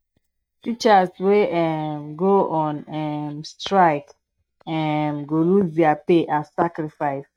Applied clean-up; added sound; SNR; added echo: neural mask model DeepFilterNet 3.